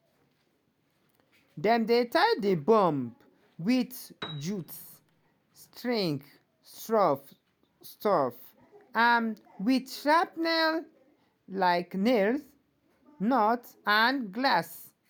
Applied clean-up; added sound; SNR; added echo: none; Piano; 17 dB; none.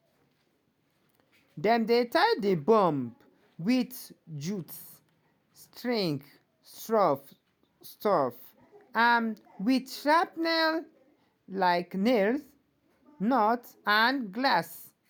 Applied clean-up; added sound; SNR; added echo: none; none; none; none.